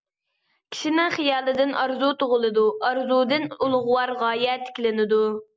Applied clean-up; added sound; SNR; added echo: none; none; none; none.